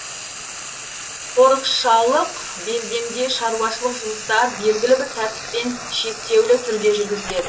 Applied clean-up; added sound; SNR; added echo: none; Frying (food); 11 dB; reverberation time 0.2 s.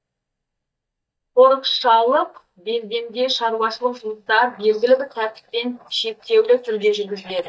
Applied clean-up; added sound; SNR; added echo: neural mask model DeepFilterNet 3.